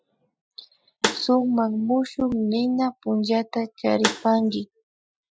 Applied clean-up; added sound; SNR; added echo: classical method Wiener filter.